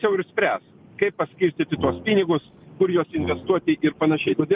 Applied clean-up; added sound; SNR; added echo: none; Brass instrument; 14 dB; none.